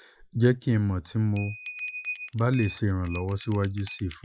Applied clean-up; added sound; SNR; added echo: classical method Wiener filter.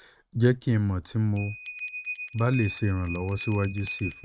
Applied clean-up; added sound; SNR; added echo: neural mask model RNNoise.